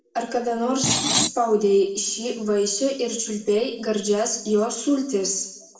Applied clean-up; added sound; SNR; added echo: none; Screech; 0 dB; reverberation time 0.8 s.